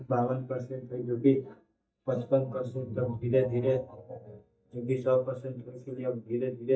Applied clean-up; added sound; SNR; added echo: neural mask model DeepFilterNet 3.